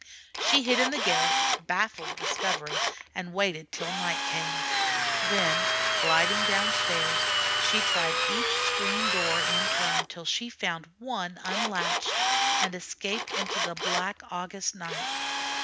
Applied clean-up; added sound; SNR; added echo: none; Drill; -4 dB; none.